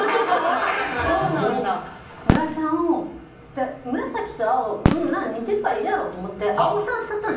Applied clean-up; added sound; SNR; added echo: none; Fireworks; 5 dB; reverberation time 0.6 s.